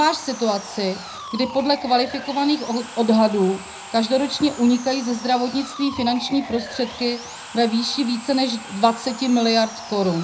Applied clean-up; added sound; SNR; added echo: none; Sawing; 14 dB; reverberation time 0.4 s.